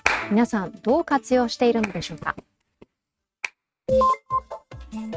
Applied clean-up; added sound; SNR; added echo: neural mask model RNNoise.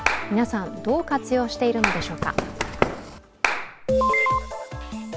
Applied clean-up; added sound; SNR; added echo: none; Run + Clapping; 3 dB; none.